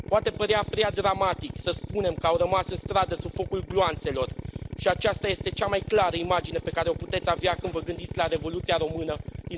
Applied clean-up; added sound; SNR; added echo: none; Drill; 9 dB; none.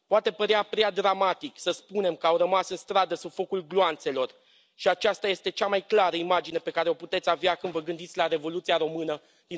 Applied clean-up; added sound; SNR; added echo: none; none; none; none.